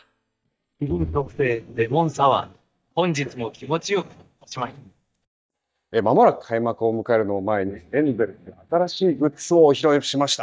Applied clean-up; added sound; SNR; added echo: neural mask model DeepFilterNet 3.